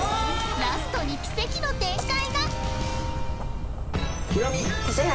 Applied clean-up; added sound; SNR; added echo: none; Splash, splatter; 2 dB; none.